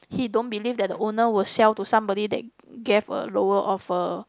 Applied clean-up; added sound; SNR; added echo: none; none; none; none.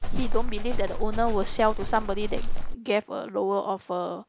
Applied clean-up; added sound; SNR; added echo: none; Livestock, farm animals, working animals; -5 dB; none.